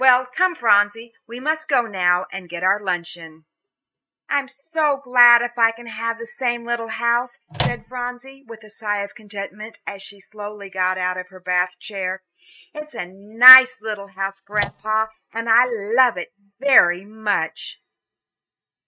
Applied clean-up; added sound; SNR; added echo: neural mask model RNNoise.